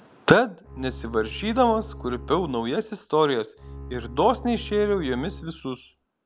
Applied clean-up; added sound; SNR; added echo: none; Bowed string instrument; 15 dB; none.